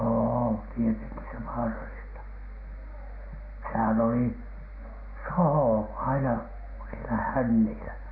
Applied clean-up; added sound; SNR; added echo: none; none; none; none.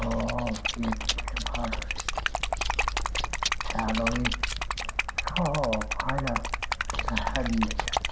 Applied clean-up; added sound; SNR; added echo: none; Liquid + Chewing, mastication; -3 dB; none.